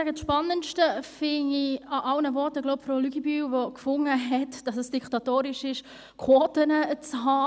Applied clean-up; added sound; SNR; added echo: none; none; none; none.